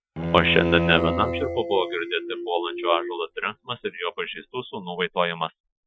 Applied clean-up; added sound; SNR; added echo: classical method Wiener filter.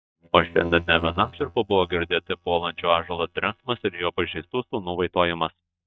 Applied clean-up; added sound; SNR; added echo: neural mask model DeepFilterNet 3.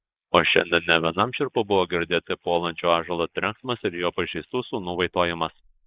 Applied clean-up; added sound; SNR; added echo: neural mask model Resemble Enhance denoiser.